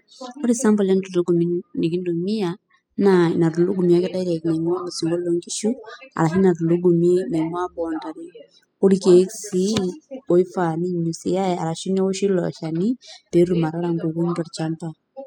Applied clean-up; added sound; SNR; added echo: classical method spectral subtraction.